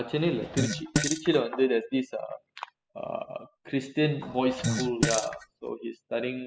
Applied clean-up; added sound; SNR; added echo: classical method spectral subtraction.